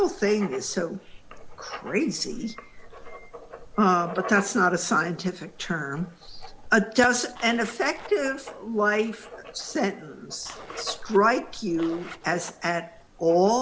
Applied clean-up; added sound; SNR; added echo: none; Zipper (clothing) + Writing; 17 dB; none.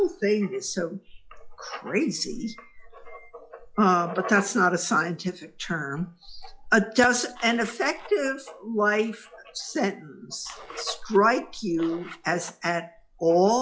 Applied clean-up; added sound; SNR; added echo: classical method log-MMSE.